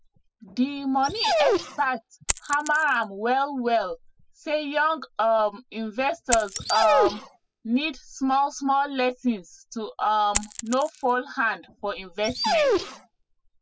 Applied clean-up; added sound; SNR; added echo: classical method spectral subtraction.